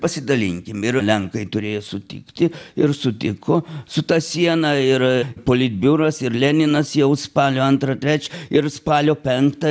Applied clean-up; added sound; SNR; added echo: none; none; none; none.